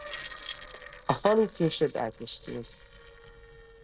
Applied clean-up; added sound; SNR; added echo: neural separator model SepFormer DNS4.